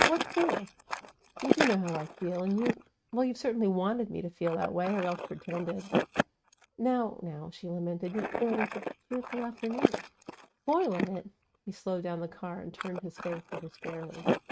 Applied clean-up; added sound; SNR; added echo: neural mask model RNNoise.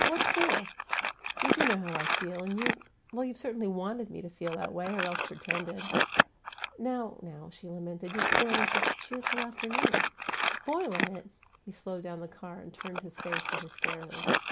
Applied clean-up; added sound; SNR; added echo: none; Crumpling, crinkling; -4 dB; none.